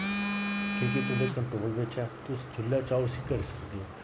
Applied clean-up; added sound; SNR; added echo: none; Crowd; 20 dB; none.